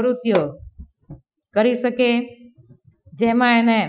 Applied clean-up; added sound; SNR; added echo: classical method Wiener filter.